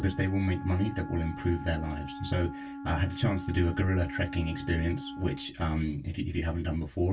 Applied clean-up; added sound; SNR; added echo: none; Wind instrument, woodwind instrument; 12 dB; reverberation time 0.1 s.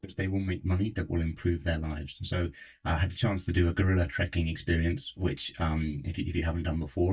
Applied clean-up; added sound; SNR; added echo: neural mask model DeepFilterNet 3.